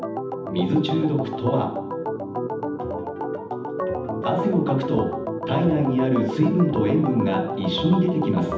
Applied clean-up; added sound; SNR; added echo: none; Organ; 5 dB; reverberation time 0.8 s.